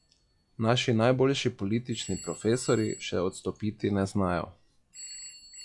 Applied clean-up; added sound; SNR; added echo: classical method log-MMSE.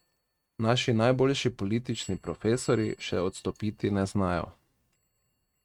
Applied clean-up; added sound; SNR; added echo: neural mask model RNNoise.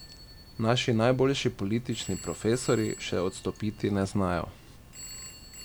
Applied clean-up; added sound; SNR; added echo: none; Telephone; 19 dB; none.